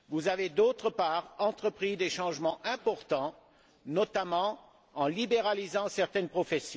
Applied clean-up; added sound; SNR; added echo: none; none; none; none.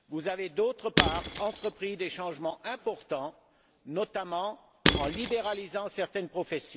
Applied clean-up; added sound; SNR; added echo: none; Shatter / Crushing; -3 dB; none.